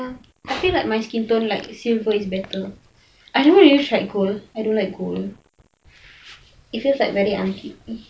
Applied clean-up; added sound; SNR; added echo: none; none; none; none.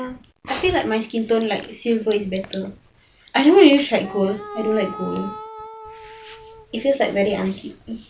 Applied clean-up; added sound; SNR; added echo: none; Wind instrument, woodwind instrument; 15 dB; none.